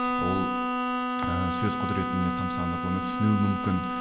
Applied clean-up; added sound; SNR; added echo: none; Bowed string instrument; 0 dB; none.